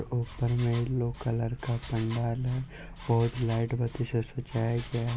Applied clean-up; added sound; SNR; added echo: none; Engine; 19 dB; none.